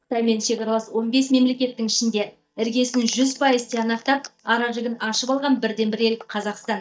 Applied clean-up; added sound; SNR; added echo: neural mask model DeepFilterNet 3.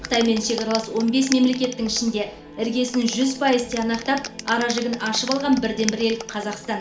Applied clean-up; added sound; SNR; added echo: none; Clapping; 14 dB; reverberation time 0.4 s.